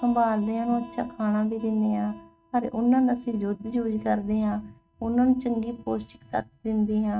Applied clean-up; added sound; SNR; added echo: neural mask model RNNoise.